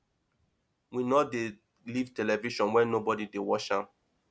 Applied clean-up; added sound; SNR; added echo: none; none; none; none.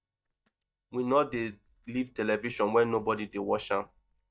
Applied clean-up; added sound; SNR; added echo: neural mask model DeepFilterNet 3.